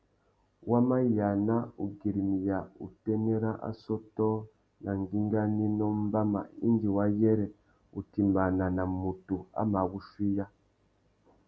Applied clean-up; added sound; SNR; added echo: none; none; none; none.